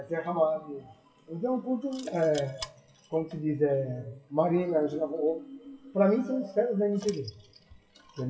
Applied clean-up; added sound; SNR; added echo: classical method WPE with log-MMSE.